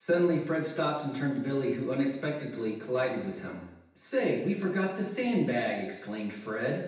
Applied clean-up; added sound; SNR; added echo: none; none; none; reverberation time 0.9 s.